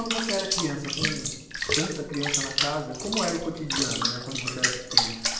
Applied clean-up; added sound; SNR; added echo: none; Bathtub (filling or washing) / Water; -3 dB; reverberation time 0.8 s.